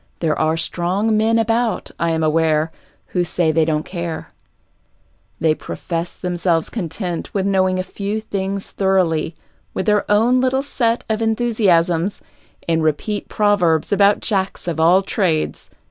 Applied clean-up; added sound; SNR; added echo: none; none; none; none.